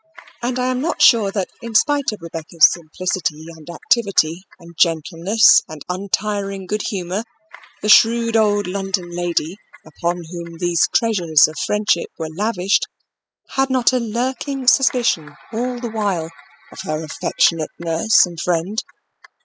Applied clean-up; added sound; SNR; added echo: classical method spectral subtraction.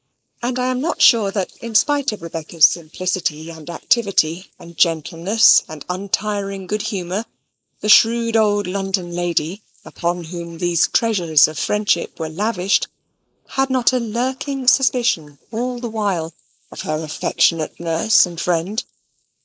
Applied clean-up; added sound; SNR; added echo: neural mask model Resemble Enhance denoiser.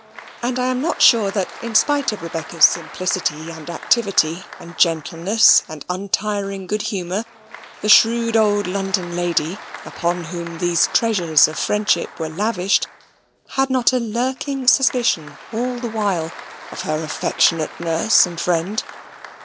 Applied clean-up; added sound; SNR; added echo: none; Applause; 16 dB; none.